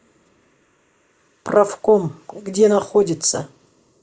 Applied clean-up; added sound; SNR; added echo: neural mask model Resemble Enhance denoiser.